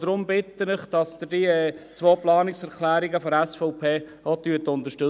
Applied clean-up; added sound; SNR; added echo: none; none; none; none.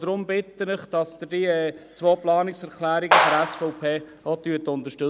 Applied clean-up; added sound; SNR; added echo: none; Clapping; -2 dB; none.